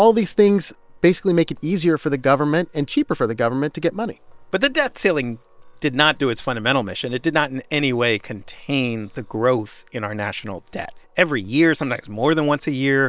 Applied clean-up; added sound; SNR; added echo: neural separator model SepFormer WHAM!.